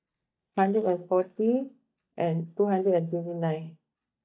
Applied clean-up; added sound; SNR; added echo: neural mask model DeepFilterNet 3.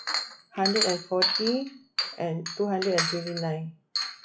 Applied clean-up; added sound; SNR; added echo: classical method WPE with log-MMSE.